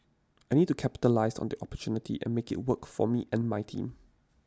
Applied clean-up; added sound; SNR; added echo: none; none; none; none.